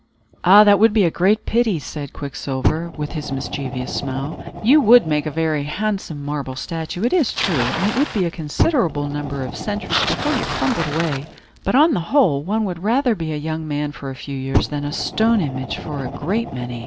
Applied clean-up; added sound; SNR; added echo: none; Fire + Bicycle; 8 dB; none.